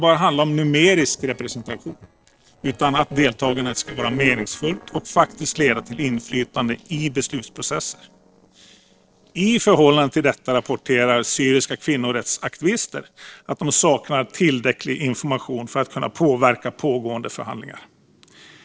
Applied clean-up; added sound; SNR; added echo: neural separator model SepFormer DNS4.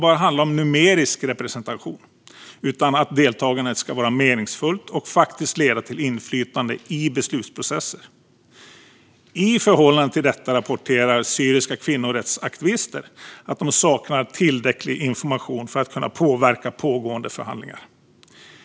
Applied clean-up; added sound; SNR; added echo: none; none; none; none.